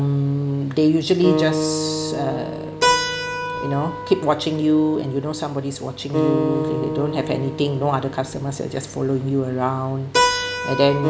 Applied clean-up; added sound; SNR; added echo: none; Acoustic guitar + Keyboard (musical); 3 dB; none.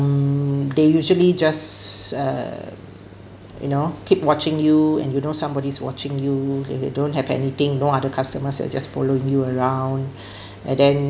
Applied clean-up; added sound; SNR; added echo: none; none; none; none.